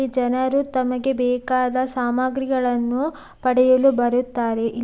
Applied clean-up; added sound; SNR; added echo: none; none; none; none.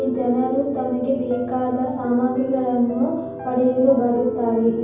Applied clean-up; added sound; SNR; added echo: none; Piano; 9 dB; reverberation time 0.9 s.